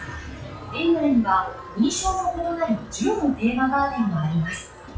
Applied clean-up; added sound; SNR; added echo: classical method WPE with log-MMSE.